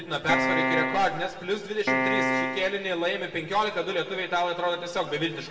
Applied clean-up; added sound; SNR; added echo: none; Piano; -2 dB; reverberation time 1.3 s.